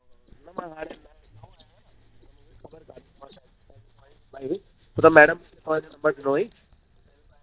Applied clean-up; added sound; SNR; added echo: neural mask model DeepFilterNet 3.